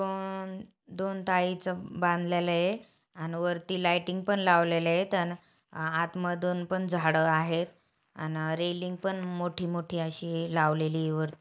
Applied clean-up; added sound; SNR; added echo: none; none; none; none.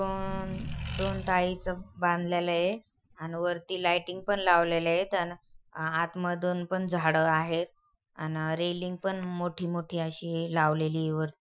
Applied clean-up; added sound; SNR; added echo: classical method Wiener filter.